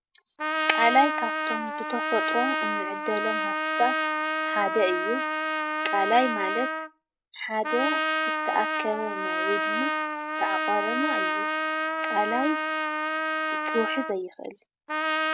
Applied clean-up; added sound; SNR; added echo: none; Trumpet; -1 dB; none.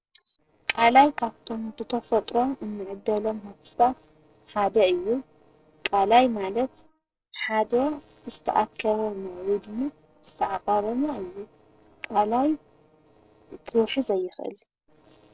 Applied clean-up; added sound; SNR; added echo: neural separator model SepFormer DNS4.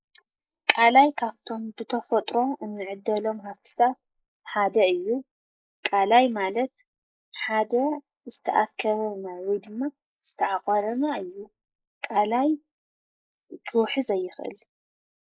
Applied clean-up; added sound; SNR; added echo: neural mask model Resemble Enhance denoiser.